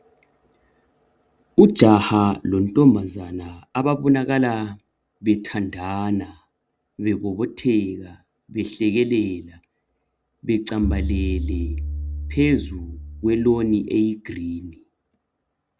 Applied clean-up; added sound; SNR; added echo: none; Bowed string instrument; 5 dB; none.